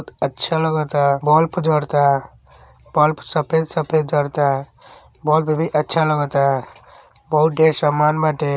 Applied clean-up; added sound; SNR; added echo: none; none; none; none.